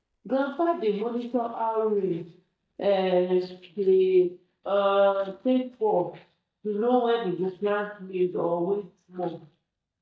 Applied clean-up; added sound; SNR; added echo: neural mask model DeepFilterNet 3.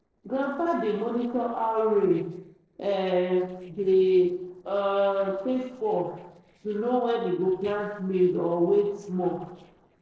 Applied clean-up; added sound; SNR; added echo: neural separator model SepFormer DNS4.